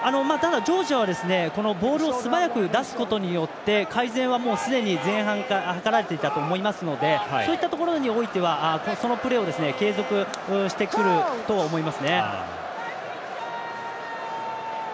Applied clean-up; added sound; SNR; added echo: none; Bowed string instrument; 14 dB; none.